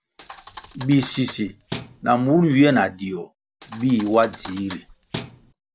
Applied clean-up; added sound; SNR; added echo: none; Thump, thud; 14 dB; none.